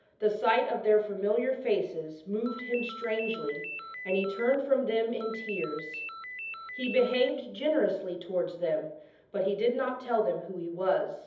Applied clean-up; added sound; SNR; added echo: none; Ringtone; 10 dB; reverberation time 0.7 s.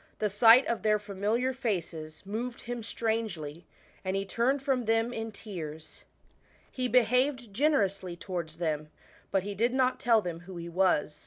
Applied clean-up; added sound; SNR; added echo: none; none; none; none.